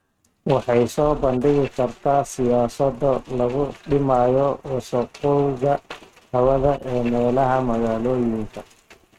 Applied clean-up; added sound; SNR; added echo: neural mask model RNNoise.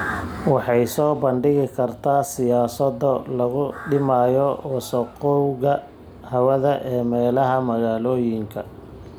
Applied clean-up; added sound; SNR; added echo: none; none; none; none.